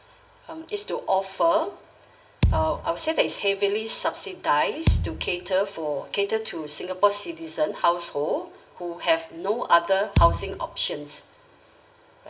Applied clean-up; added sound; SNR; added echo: none; Thump, thud; 1 dB; reverberation time 0.7 s.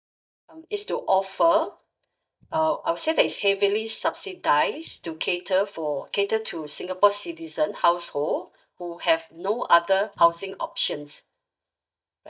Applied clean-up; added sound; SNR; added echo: neural mask model DeepFilterNet 3.